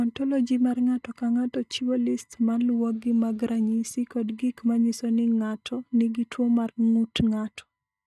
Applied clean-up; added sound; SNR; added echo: neural mask model DeepFilterNet 3.